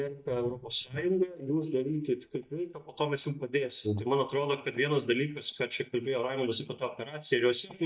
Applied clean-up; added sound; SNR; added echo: neural mask model DeepFilterNet 3.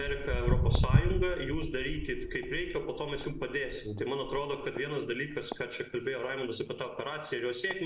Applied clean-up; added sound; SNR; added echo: none; Walk, footsteps; -1 dB; reverberation time 0.5 s.